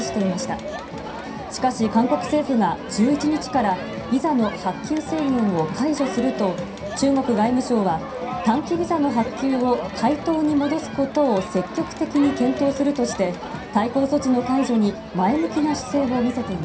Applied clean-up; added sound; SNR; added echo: none; Crowd; 11 dB; reverberation time 0.3 s.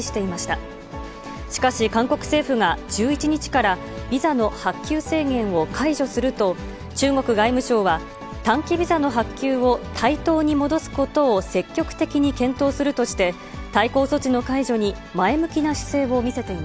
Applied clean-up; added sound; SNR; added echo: none; none; none; none.